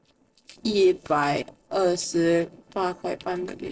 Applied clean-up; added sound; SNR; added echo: neural separator model SepFormer DNS4.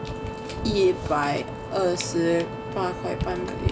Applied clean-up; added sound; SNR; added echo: none; Bowed string instrument; 12 dB; none.